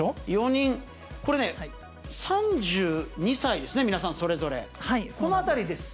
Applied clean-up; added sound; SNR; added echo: none; none; none; none.